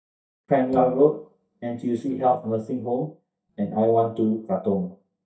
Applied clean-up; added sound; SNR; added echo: neural mask model DeepFilterNet 3.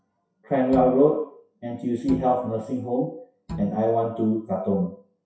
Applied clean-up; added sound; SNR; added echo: classical method WPE with log-MMSE.